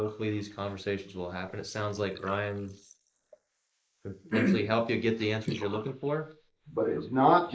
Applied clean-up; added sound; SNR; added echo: neural mask model Resemble Enhance denoiser.